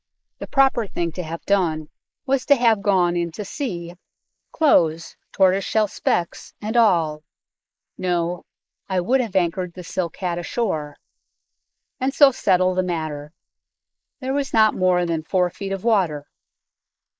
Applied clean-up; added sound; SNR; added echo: neural mask model Resemble Enhance denoiser.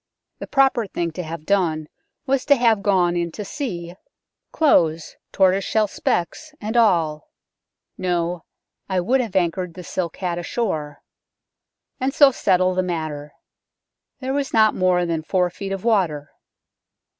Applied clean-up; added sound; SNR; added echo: none; none; none; none.